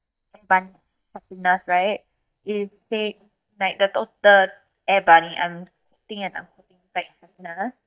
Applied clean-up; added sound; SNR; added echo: neural mask model DeepFilterNet 3.